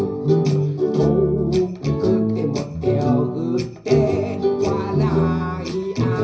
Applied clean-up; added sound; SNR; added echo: none; none; none; reverberation time 0.5 s.